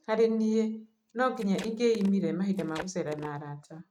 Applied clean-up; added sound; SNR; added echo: neural mask model RNNoise.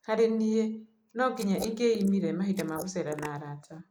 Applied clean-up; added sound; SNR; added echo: neural mask model Resemble Enhance denoiser.